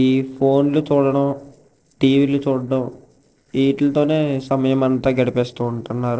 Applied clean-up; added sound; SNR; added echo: neural separator model SepFormer DNS4.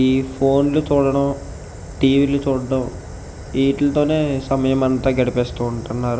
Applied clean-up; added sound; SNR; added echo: none; Fire; 14 dB; none.